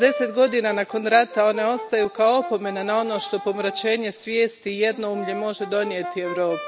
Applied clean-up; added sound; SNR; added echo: none; Brass instrument; 12 dB; none.